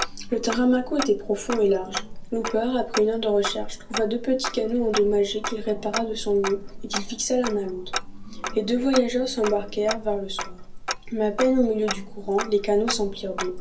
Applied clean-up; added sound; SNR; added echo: none; Tick-tock; 7 dB; reverberation time 0.3 s.